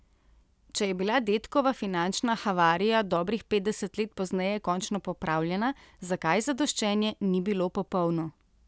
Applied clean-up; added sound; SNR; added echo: none; none; none; none.